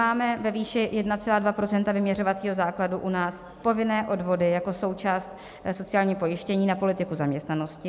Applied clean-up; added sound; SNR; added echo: none; none; none; none.